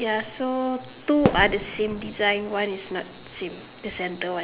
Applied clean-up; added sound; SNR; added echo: none; Fireworks; 7 dB; none.